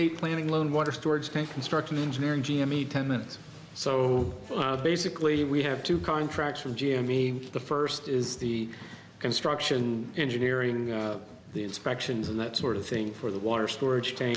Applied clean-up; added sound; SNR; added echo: none; none; none; none.